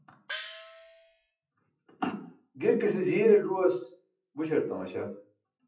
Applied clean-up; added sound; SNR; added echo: classical method WPE with log-MMSE.